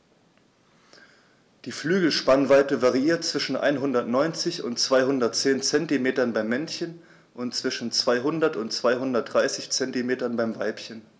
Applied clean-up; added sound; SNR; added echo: none; none; none; none.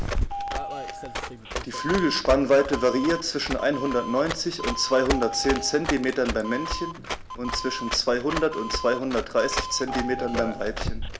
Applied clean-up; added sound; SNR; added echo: none; Doorbell + Run; 5 dB; none.